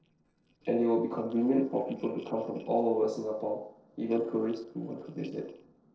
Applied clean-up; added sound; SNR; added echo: neural separator model SepFormer DNS4.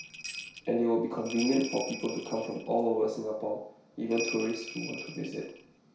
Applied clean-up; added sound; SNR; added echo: none; Bell; 12 dB; reverberation time 0.6 s.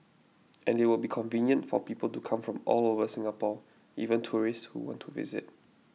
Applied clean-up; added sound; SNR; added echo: none; none; none; none.